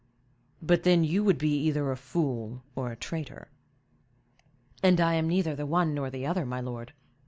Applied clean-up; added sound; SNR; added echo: none; none; none; none.